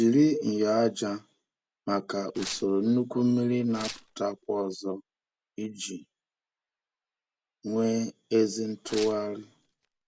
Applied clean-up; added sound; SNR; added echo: none; Tearing; 13 dB; none.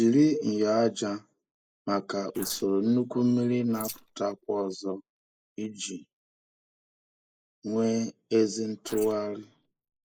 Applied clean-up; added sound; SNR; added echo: neural mask model Resemble Enhance denoiser.